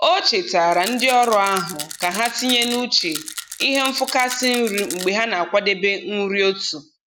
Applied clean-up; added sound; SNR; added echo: none; Rattle; 12 dB; none.